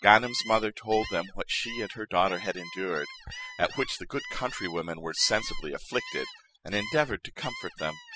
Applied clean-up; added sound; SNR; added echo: classical method spectral subtraction.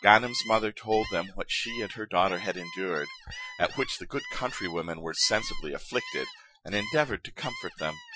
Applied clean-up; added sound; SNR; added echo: classical method Wiener filter.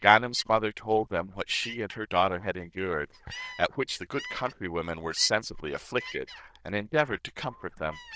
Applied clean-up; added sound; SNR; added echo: neural diffusion model UNIVERSE++.